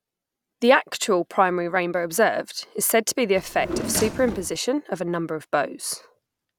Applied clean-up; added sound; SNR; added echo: none; Drawer open or close; 7 dB; none.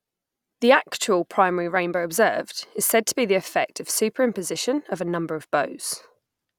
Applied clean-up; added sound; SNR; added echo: none; none; none; none.